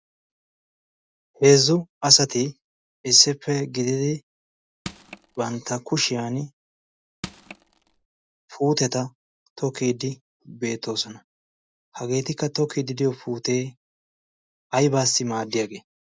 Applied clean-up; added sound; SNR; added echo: none; Crushing; 16 dB; none.